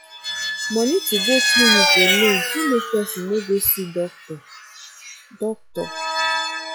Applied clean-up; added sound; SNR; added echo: classical method log-MMSE.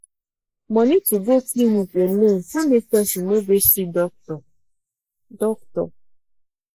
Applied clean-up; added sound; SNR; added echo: neural mask model Resemble Enhance denoiser.